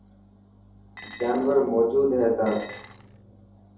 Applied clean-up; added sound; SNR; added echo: none; Dishes, pots, and pans; 19 dB; reverberation time 2.7 s.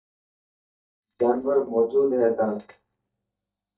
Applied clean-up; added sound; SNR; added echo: neural mask model DeepFilterNet 3.